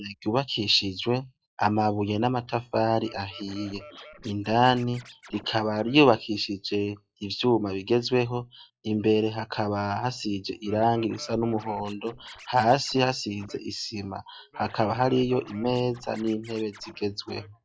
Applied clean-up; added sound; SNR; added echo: classical method log-MMSE.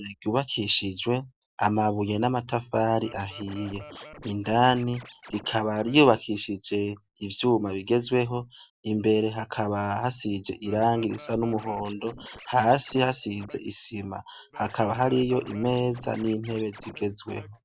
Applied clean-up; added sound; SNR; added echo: none; Scratching (performance technique); 20 dB; none.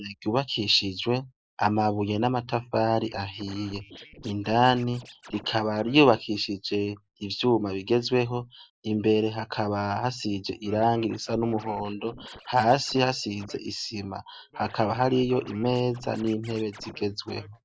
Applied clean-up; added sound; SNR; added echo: neural mask model Resemble Enhance denoiser.